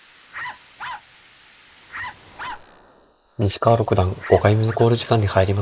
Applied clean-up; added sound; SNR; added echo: neural mask model Resemble Enhance denoiser.